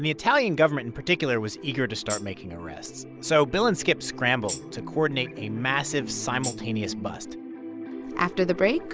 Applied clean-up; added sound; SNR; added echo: none; Tambourine; 13 dB; none.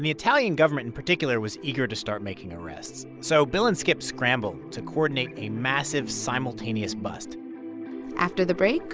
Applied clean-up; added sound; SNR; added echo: none; none; none; none.